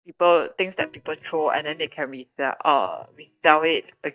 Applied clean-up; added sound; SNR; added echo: neural mask model DeepFilterNet 3.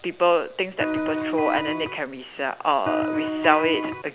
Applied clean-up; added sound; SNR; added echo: none; Electric guitar; 2 dB; none.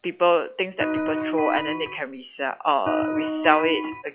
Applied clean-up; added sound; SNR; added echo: classical method log-MMSE.